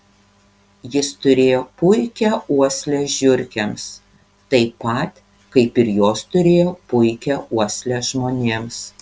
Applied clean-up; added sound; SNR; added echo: none; none; none; none.